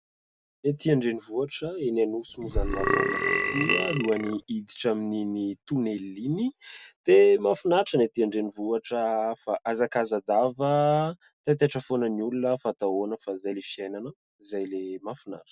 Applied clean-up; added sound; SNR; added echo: none; Burping, eructation; 0 dB; none.